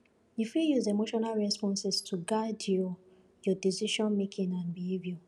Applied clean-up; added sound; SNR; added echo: none; none; none; none.